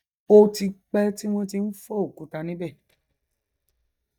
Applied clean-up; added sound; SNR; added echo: neural mask model DeepFilterNet 3.